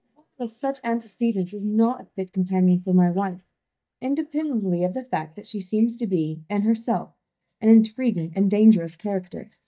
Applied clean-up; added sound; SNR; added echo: neural mask model DeepFilterNet 3.